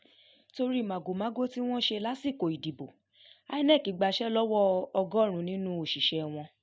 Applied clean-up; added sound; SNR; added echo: none; none; none; none.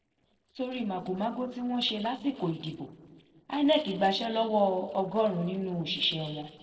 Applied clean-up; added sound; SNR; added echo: neural separator model SepFormer DNS4.